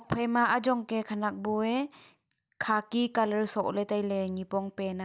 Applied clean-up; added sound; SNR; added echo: none; none; none; none.